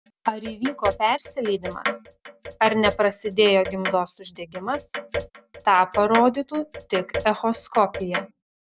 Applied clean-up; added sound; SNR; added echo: none; Clock; 9 dB; none.